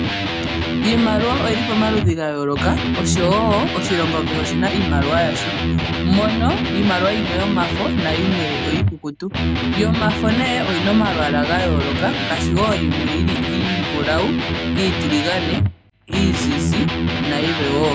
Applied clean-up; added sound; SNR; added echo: none; Electric guitar; -1 dB; none.